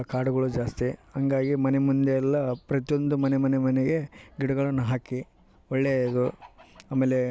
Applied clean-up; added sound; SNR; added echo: none; none; none; none.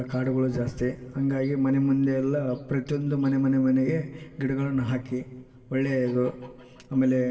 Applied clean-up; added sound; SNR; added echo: none; none; none; reverberation time 2.0 s.